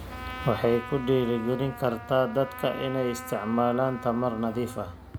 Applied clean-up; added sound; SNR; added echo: none; Trumpet; 14 dB; none.